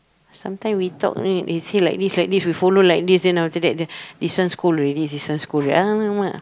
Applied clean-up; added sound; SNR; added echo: none; none; none; none.